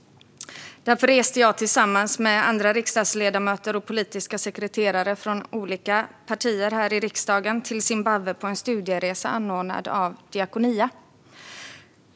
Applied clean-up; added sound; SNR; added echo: none; none; none; none.